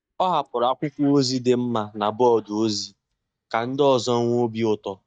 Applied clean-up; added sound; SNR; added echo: neural mask model DeepFilterNet 3.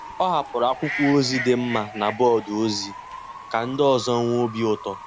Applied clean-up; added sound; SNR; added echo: none; Bird / Fowl; 12 dB; none.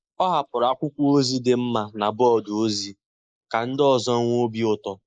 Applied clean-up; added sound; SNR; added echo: neural mask model Resemble Enhance denoiser.